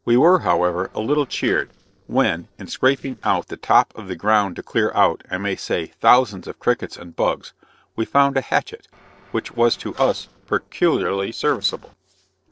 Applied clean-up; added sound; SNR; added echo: neural separator model SepFormer DNS4.